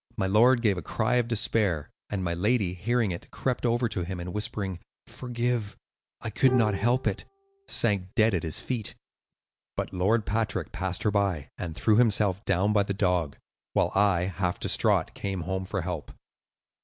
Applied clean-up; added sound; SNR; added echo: none; Bowed string instrument; 12 dB; none.